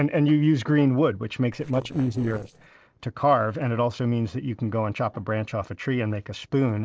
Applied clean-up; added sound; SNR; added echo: neural separator model SepFormer DNS4.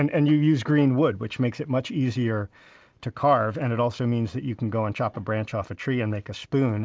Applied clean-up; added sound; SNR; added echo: none; none; none; none.